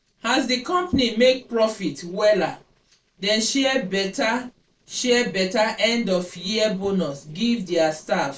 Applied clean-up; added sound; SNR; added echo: neural separator model SepFormer DNS4.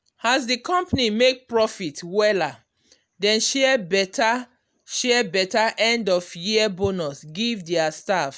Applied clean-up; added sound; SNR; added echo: none; none; none; none.